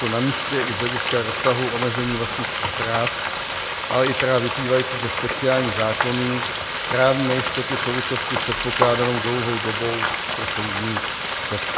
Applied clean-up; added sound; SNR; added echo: none; Frying (food); 1 dB; none.